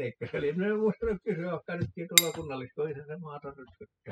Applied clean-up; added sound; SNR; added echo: classical method spectral subtraction.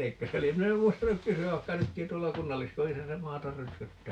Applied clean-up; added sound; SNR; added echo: none; none; none; none.